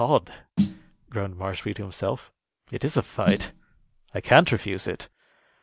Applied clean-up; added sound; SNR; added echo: none; Snare drum; 5 dB; none.